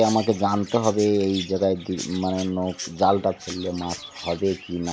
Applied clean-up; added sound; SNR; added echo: none; Chirp, tweet; 15 dB; none.